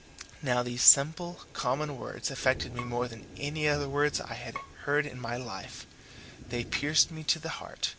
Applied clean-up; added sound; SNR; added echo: none; Thunder + Bowed string instrument; 16 dB; none.